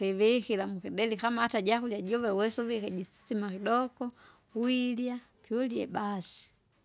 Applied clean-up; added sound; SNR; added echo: none; none; none; none.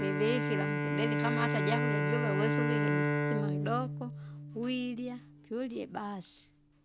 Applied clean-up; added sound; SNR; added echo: none; Bowed string instrument; -3 dB; none.